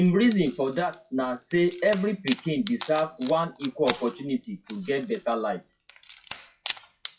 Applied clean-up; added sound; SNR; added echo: classical method WPE with log-MMSE.